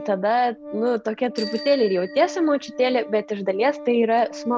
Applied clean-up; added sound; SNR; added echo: none; Organ + Bicycle bell; 15 dB; none.